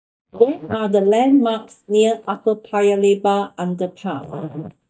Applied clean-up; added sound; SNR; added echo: neural mask model DeepFilterNet 3.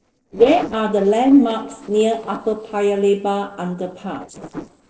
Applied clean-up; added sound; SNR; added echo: neural separator model SepFormer DNS4.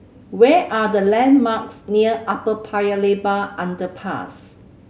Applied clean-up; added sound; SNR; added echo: none; none; none; none.